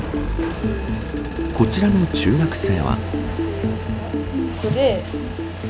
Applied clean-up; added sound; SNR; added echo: none; Engine; 6 dB; none.